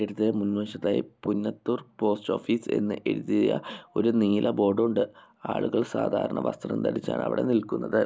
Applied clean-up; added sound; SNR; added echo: none; none; none; none.